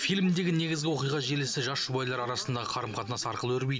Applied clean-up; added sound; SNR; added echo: none; none; none; none.